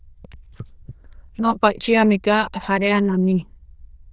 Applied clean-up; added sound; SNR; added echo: neural diffusion model UNIVERSE++.